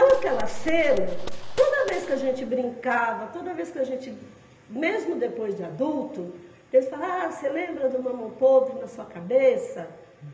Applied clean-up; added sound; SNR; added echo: none; Gunshot, gunfire; 3 dB; reverberation time 1.4 s.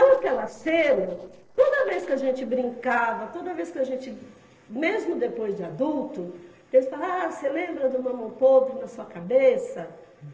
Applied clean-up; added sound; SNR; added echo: neural separator model SepFormer DNS4.